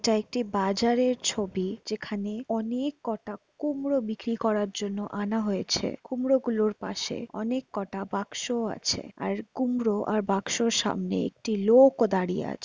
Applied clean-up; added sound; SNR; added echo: none; none; none; none.